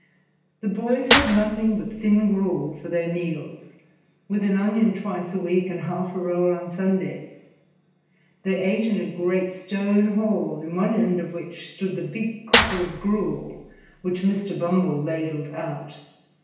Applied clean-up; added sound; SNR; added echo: none; Clapping / Drum kit; 0 dB; reverberation time 0.9 s.